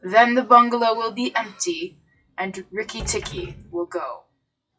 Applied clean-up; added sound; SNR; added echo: classical method WPE with log-MMSE.